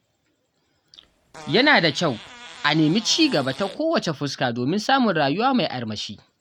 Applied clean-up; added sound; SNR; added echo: none; Fart; 19 dB; none.